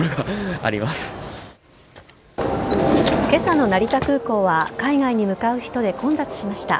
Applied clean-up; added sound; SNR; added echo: none; Drawer open or close; 3 dB; none.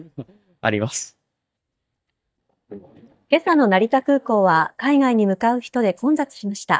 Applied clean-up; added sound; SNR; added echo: neural mask model DeepFilterNet 3.